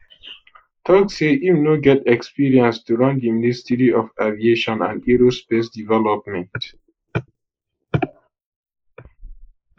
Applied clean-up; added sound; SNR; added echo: neural mask model Resemble Enhance denoiser.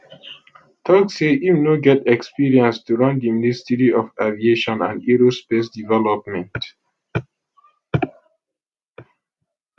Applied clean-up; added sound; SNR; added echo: none; none; none; none.